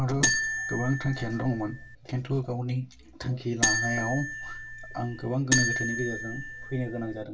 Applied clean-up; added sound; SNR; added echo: none; Marimba, xylophone; 0 dB; reverberation time 0.2 s.